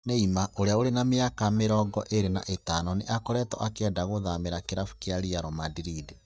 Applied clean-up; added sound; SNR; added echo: neural mask model DeepFilterNet 3.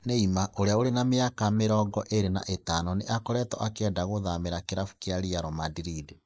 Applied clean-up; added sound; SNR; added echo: neural mask model Resemble Enhance denoiser.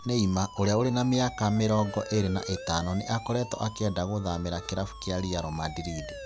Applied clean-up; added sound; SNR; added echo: none; Siren; 15 dB; none.